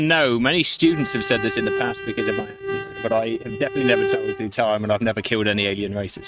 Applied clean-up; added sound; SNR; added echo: neural mask model RNNoise.